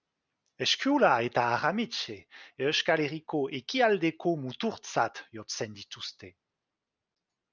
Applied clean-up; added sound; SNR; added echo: none; none; none; none.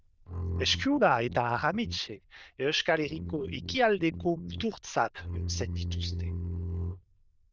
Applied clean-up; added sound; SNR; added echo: neural diffusion model UNIVERSE++.